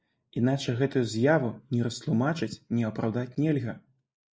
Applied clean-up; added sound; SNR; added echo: neural mask model Resemble Enhance denoiser.